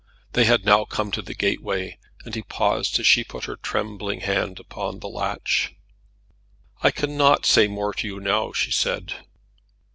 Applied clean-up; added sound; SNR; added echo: none; none; none; none.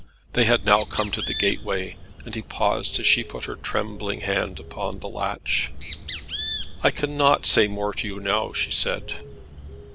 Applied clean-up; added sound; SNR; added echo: none; Bird; 7 dB; none.